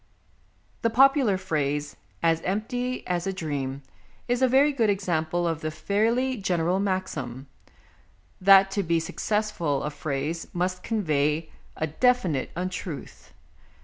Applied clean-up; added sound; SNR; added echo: none; none; none; none.